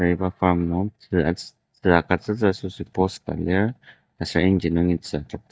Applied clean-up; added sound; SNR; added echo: neural mask model DeepFilterNet 3.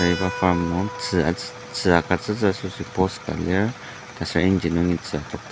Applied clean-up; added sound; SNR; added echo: none; Keyboard (musical); 15 dB; none.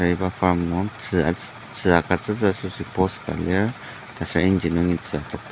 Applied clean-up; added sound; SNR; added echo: none; none; none; none.